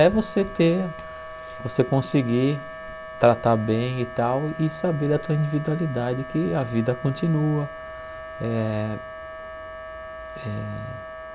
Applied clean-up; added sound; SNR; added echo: none; Wind instrument, woodwind instrument; 13 dB; none.